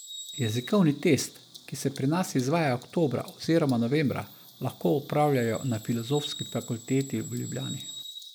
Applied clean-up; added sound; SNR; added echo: none; Bird vocalization, bird call, bird song; 17 dB; none.